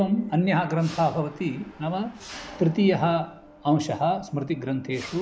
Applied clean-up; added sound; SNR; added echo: none; Mechanisms; 20 dB; none.